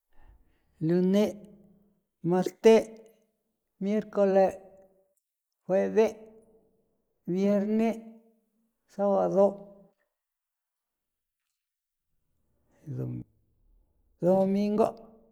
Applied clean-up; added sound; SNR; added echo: neural mask model Resemble Enhance denoiser.